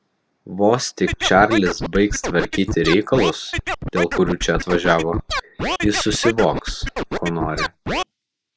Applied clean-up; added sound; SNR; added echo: neural mask model Resemble Enhance denoiser.